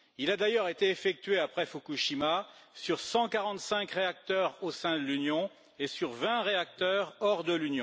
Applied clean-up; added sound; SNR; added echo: none; none; none; none.